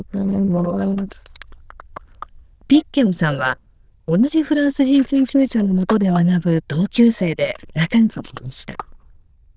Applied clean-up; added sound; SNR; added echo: neural diffusion model UNIVERSE++.